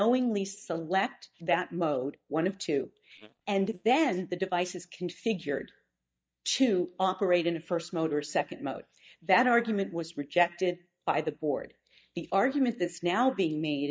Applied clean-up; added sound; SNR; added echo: neural mask model DeepFilterNet 3.